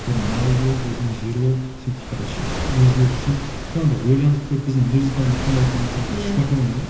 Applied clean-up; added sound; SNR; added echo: none; Waves, surf; 7 dB; reverberation time 1.4 s.